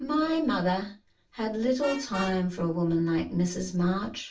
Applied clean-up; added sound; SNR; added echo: none; Vehicle horn, car horn, honking; 18 dB; reverberation time 0.3 s.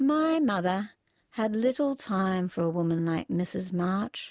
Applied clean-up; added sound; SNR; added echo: none; none; none; none.